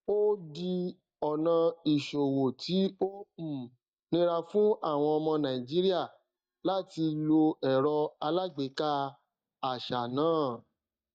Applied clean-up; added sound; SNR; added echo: neural mask model DeepFilterNet 3.